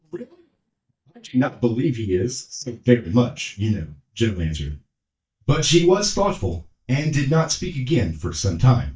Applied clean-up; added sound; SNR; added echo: neural mask model DeepFilterNet 3.